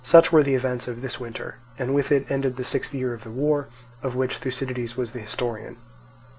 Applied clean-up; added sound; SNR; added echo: none; none; none; none.